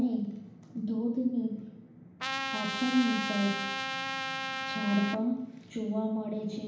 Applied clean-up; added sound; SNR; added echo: none; Trumpet; 2 dB; reverberation time 0.9 s.